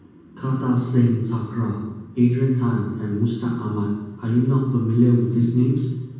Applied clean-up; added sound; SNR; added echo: none; none; none; reverberation time 1.2 s.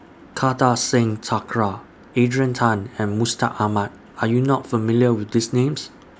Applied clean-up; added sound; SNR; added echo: none; none; none; none.